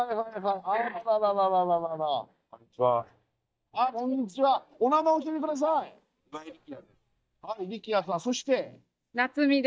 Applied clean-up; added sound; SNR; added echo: neural mask model DeepFilterNet 3.